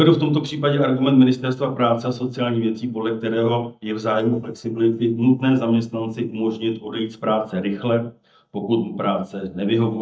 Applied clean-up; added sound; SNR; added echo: neural mask model DeepFilterNet 3.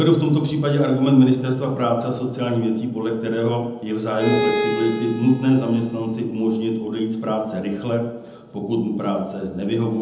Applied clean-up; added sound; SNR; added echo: none; Bowed string instrument; 6 dB; reverberation time 0.8 s.